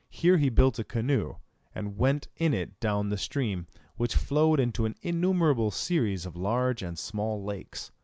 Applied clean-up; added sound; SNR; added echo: none; none; none; none.